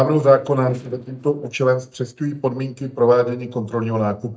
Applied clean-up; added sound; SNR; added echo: neural mask model DeepFilterNet 3.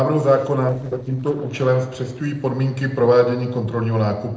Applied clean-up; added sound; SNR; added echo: neural separator model SepFormer DNS4.